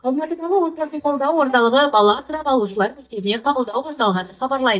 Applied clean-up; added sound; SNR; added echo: neural mask model DeepFilterNet 3.